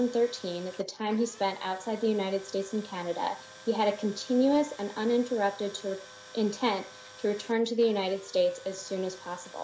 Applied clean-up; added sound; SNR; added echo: none; Tools; 19 dB; none.